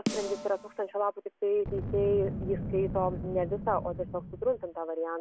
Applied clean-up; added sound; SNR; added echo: none; Snare drum + Boom; 7 dB; none.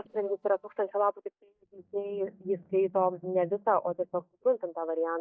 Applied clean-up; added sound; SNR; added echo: neural mask model DeepFilterNet 3.